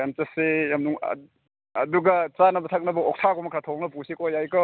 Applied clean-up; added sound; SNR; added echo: none; none; none; none.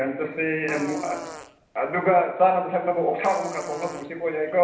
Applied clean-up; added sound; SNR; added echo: none; Fart; 17 dB; reverberation time 0.8 s.